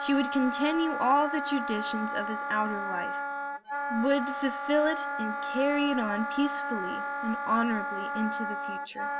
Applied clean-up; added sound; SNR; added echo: none; Wind instrument, woodwind instrument; 3 dB; reverberation time 0.6 s.